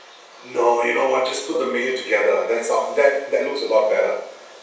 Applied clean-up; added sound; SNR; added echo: none; Cowbell; 15 dB; reverberation time 0.7 s.